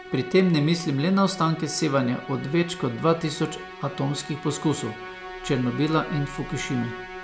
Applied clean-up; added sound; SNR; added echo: none; Musical instrument; 13 dB; none.